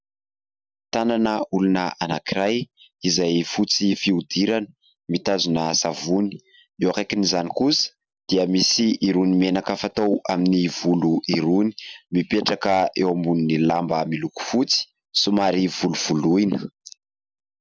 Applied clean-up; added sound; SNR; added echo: none; none; none; none.